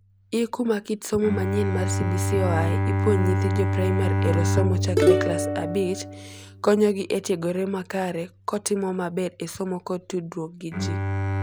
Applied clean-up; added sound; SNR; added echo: none; Plucked string instrument + Bowed string instrument; -1 dB; none.